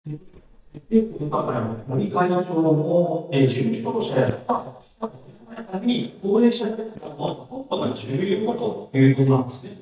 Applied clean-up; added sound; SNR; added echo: neural mask model DeepFilterNet 3.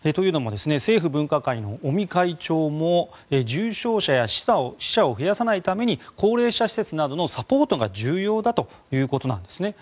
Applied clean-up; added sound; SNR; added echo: none; none; none; none.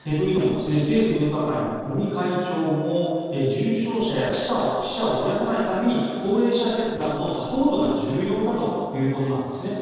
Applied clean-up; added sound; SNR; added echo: neural separator model SepFormer DNS4.